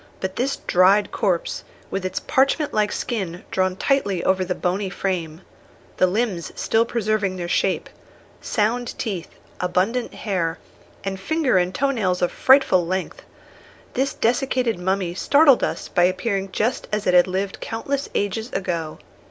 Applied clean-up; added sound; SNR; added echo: none; none; none; none.